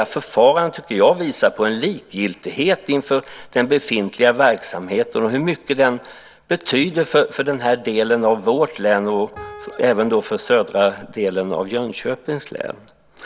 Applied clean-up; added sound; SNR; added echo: none; Piano; 20 dB; none.